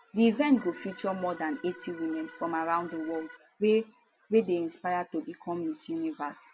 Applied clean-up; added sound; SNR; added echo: none; Organ; 19 dB; none.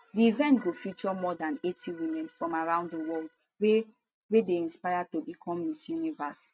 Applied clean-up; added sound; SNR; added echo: neural mask model RNNoise.